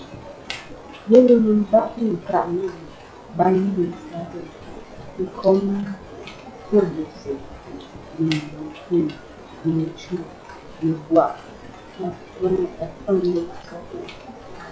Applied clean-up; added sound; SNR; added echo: classical method log-MMSE.